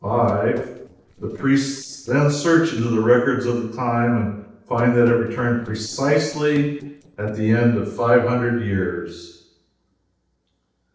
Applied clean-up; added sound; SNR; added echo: neural separator model SepFormer DNS4.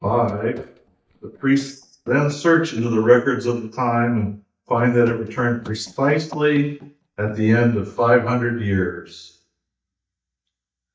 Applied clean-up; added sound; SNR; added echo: neural mask model DeepFilterNet 3.